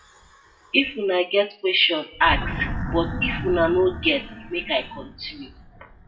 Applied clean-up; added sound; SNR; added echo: classical method WPE with log-MMSE.